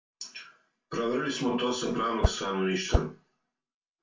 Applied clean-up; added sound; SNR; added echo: none; Whoosh, swoosh, swish; -4 dB; reverberation time 0.3 s.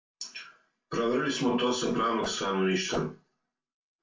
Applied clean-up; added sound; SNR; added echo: neural separator model SepFormer DNS4.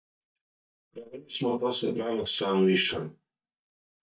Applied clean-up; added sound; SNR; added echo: neural mask model DeepFilterNet 3.